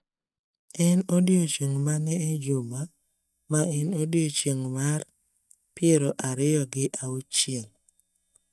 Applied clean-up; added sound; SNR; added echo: neural mask model DeepFilterNet 3.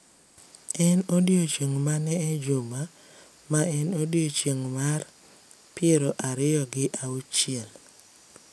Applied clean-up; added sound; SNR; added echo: none; none; none; none.